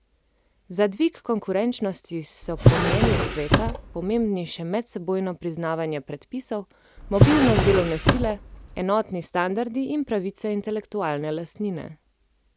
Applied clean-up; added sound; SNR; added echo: none; Drawer open or close; -4 dB; none.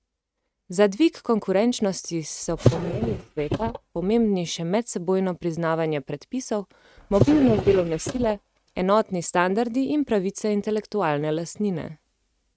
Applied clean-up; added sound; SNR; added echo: neural mask model RNNoise.